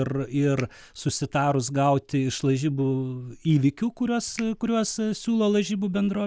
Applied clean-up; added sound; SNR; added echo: neural mask model Resemble Enhance denoiser.